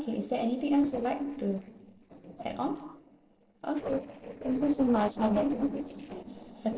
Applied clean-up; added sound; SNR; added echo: neural separator model SepFormer DNS4.